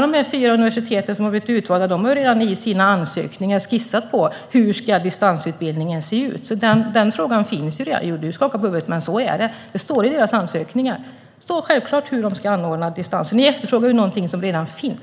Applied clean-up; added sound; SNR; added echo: none; none; none; none.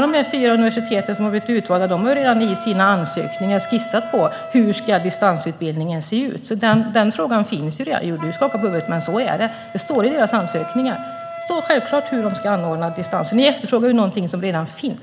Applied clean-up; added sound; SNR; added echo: none; Wind instrument, woodwind instrument; 13 dB; none.